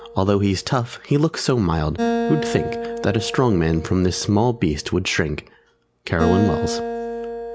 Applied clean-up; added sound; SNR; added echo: none; Acoustic guitar; 7 dB; none.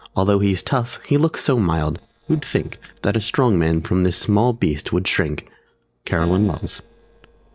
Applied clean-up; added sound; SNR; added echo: neural separator model SepFormer DNS4.